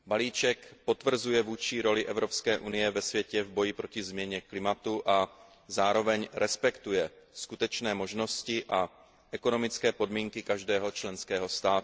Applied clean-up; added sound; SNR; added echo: none; none; none; none.